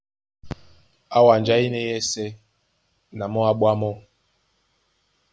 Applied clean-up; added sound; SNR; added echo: none; none; none; none.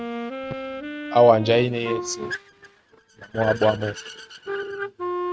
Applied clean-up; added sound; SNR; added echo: neural mask model RNNoise.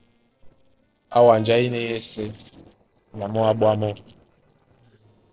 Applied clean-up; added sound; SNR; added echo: neural separator model SepFormer DNS4.